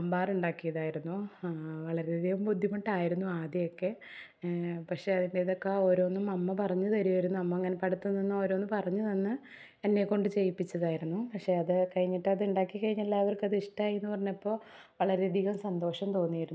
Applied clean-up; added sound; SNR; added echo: none; none; none; none.